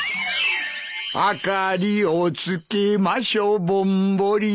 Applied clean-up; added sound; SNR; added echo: none; none; none; none.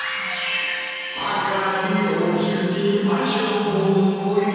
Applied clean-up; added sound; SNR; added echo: none; Bowed string instrument; 19 dB; reverberation time 2.1 s.